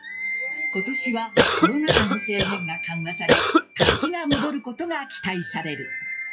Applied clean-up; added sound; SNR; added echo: classical method WPE with log-MMSE.